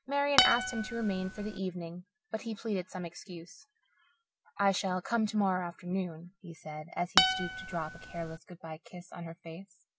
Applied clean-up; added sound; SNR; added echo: none; Acoustic guitar; -3 dB; none.